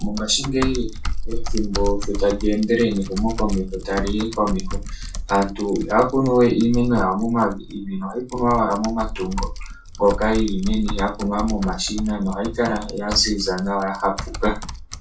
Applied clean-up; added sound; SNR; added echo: none; Typing; 5 dB; reverberation time 0.2 s.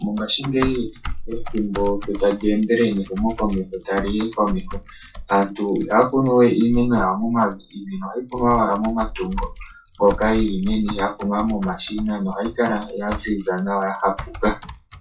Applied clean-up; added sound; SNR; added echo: classical method WPE with log-MMSE.